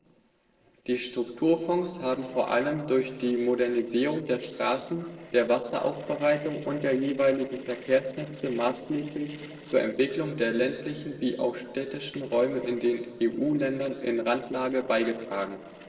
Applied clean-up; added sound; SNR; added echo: neural separator model SepFormer DNS4.